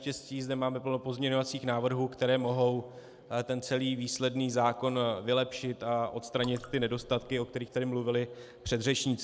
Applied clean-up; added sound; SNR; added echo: none; Raindrop / Drip; 20 dB; none.